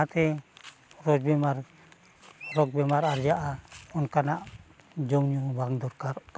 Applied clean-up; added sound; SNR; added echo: none; none; none; none.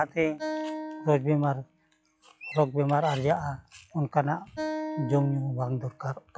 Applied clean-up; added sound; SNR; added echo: classical method log-MMSE.